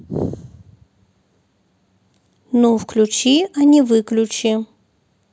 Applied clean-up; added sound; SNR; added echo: none; none; none; none.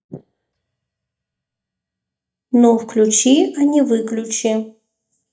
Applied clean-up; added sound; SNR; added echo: neural mask model DeepFilterNet 3.